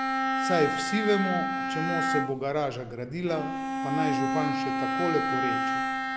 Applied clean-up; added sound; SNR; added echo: none; Bowed string instrument; -2 dB; none.